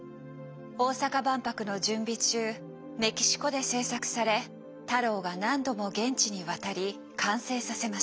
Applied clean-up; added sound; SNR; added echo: none; none; none; none.